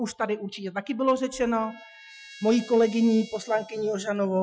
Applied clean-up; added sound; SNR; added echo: classical method Wiener filter.